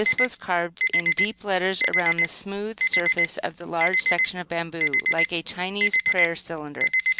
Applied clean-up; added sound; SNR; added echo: none; Alarm; -3 dB; none.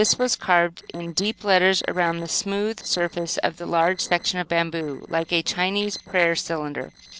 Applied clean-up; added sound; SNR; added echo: neural separator model SepFormer DNS4.